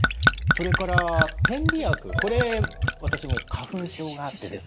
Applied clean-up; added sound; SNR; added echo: none; Gurgling / Chink, clink / Liquid; -4 dB; none.